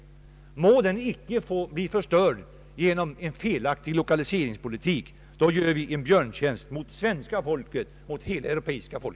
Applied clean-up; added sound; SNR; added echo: none; none; none; none.